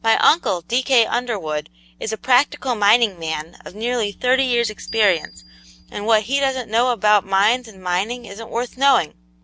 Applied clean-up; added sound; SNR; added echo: none; Bell; 18 dB; none.